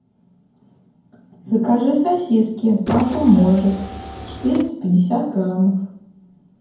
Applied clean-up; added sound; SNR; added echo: none; Car; 9 dB; reverberation time 0.9 s.